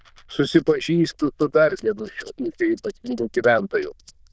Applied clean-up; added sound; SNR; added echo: neural diffusion model UNIVERSE++.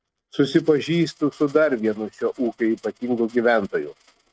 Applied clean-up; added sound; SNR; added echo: neural mask model RNNoise.